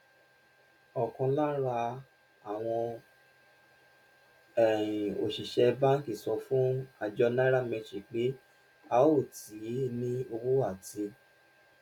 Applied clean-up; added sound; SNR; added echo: none; none; none; none.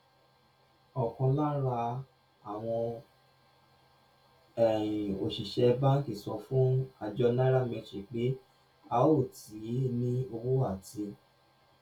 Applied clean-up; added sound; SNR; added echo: none; none; none; reverberation time 0.2 s.